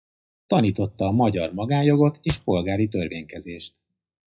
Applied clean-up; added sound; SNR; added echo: classical method WPE with log-MMSE.